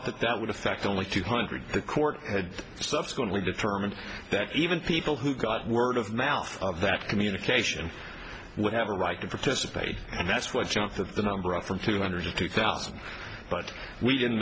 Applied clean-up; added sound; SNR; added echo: none; none; none; none.